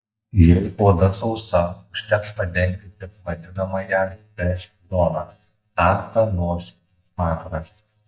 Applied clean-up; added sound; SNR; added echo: neural mask model DeepFilterNet 3.